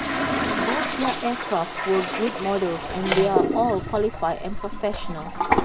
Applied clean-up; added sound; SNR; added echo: none; Toilet flush; 0 dB; none.